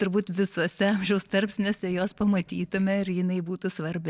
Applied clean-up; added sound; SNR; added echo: neural separator model SepFormer DNS4.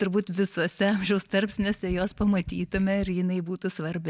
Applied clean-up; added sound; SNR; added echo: neural mask model DeepFilterNet 3.